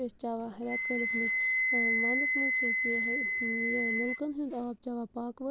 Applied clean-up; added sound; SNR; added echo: none; Wind instrument, woodwind instrument; -4 dB; none.